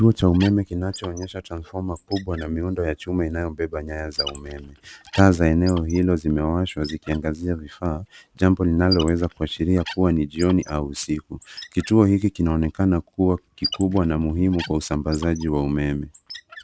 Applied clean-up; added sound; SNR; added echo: none; Squeak; 17 dB; none.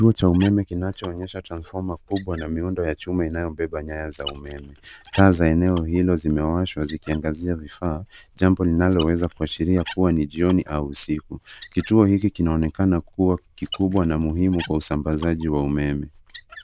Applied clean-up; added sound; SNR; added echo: neural diffusion model UNIVERSE++.